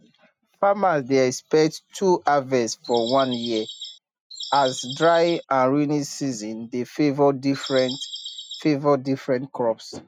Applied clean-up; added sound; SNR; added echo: neural mask model RNNoise.